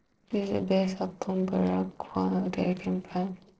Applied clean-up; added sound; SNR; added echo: neural separator model SepFormer DNS4.